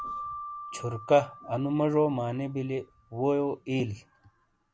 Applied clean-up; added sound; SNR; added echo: none; Keyboard (musical); 15 dB; none.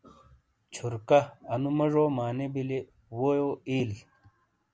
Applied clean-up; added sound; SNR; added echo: none; none; none; none.